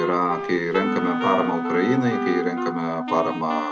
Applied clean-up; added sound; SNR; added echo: none; Wind instrument, woodwind instrument + Wind instrument, woodwind instrument; 3 dB; none.